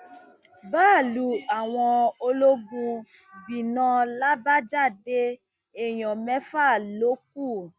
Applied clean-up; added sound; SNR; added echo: none; none; none; none.